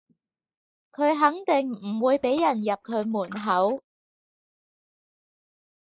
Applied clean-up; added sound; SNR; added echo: neural mask model Resemble Enhance denoiser.